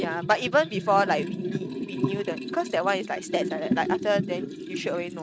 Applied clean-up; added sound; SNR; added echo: neural mask model RNNoise.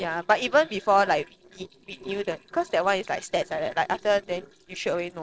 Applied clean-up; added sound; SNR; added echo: neural separator model SepFormer DNS4.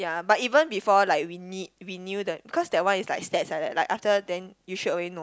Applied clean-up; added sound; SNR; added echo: none; none; none; none.